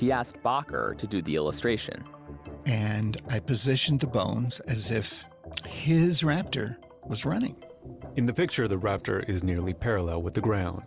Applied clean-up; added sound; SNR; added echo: none; none; none; none.